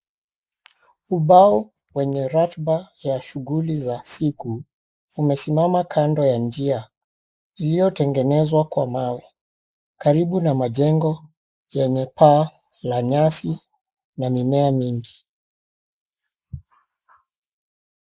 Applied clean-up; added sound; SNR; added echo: neural mask model Resemble Enhance denoiser.